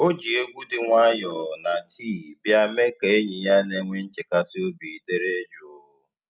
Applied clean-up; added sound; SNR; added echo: none; none; none; none.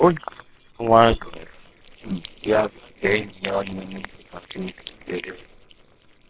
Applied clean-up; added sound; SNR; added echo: neural separator model SepFormer WHAMR!.